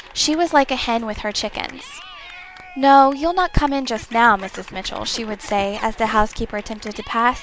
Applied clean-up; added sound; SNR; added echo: none; Scratching (performance technique) + Cheering / Clapping; 19 dB; none.